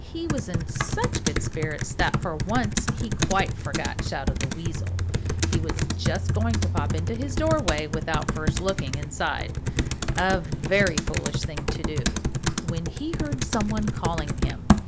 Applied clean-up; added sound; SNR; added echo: none; Computer keyboard; -4 dB; none.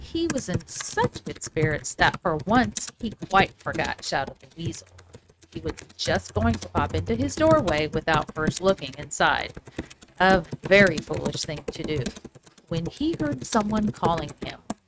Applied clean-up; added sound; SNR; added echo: neural mask model RNNoise.